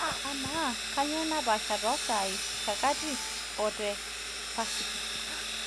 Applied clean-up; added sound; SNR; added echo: none; Sawing; 1 dB; none.